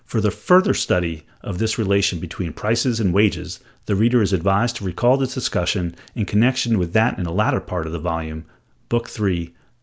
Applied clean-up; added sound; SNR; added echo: none; none; none; none.